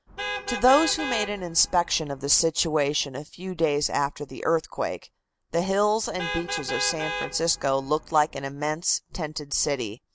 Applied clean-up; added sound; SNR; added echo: none; Vehicle horn, car horn, honking; 8 dB; none.